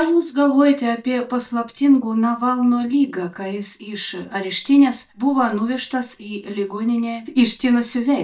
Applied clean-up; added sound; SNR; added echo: neural mask model DeepFilterNet 3.